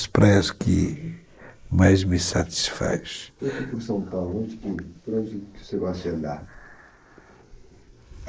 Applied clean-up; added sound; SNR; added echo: neural mask model Resemble Enhance denoiser.